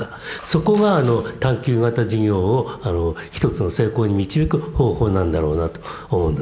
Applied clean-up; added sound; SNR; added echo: none; none; none; none.